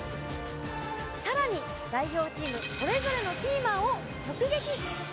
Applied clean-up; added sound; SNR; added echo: none; none; none; none.